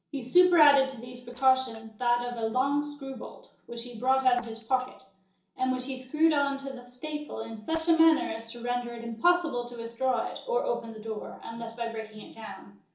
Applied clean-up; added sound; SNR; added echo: neural separator model SepFormer DNS4.